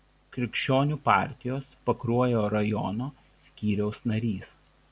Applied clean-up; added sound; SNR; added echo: none; none; none; none.